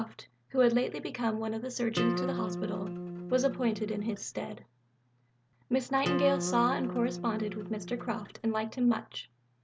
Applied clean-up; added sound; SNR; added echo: none; Acoustic guitar; 4 dB; none.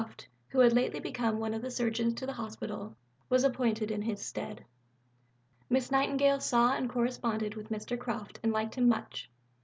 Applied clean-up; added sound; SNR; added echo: none; none; none; none.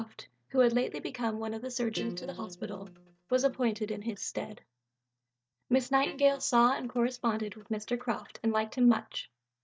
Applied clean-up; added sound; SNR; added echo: neural mask model DeepFilterNet 3.